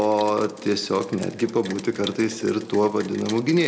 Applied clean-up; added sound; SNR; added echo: none; Rain; 15 dB; none.